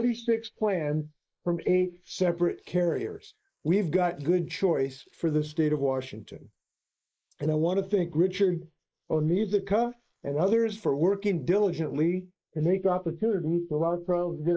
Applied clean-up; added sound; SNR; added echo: neural mask model Resemble Enhance denoiser.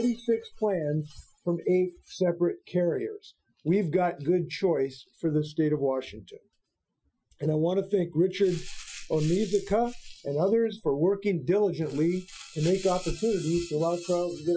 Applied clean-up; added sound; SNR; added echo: classical method Wiener filter.